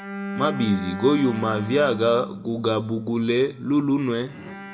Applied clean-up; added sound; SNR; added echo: none; Bowed string instrument; 11 dB; reverberation time 1.0 s.